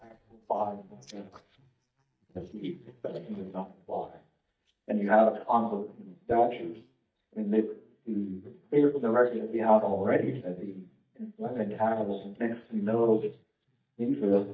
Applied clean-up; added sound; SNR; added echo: neural mask model DeepFilterNet 3.